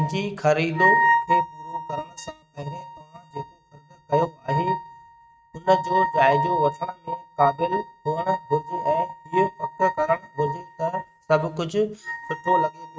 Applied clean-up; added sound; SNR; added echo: neural mask model RNNoise.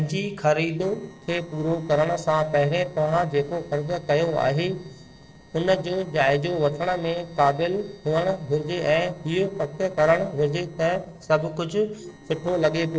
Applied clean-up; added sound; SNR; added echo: neural separator model SepFormer DNS4.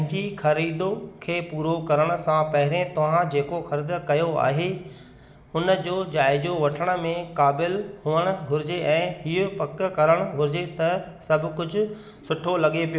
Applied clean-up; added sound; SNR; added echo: none; none; none; none.